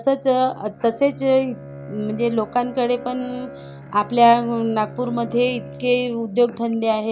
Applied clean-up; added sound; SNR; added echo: none; Bowed string instrument; 16 dB; none.